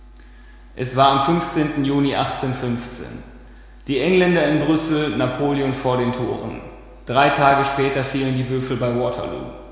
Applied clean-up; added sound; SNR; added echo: none; none; none; none.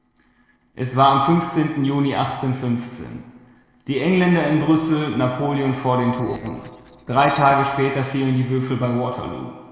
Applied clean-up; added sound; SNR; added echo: neural separator model SepFormer DNS4.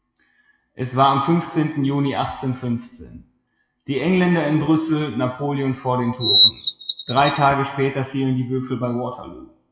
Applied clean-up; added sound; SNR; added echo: classical method WPE with log-MMSE.